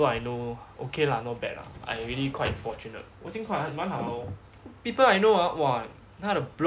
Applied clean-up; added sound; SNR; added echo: none; Drawer open or close; 13 dB; none.